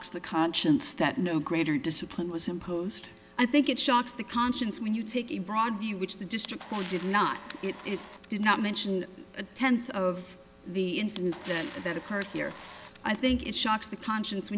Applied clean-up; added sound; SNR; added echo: none; Camera; 16 dB; none.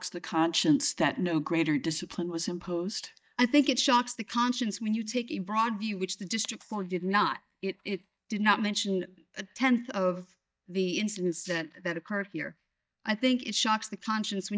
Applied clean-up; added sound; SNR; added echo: neural mask model DeepFilterNet 3.